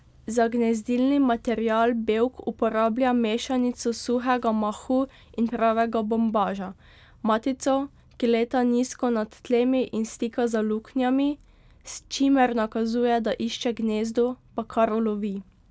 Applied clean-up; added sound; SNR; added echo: none; none; none; none.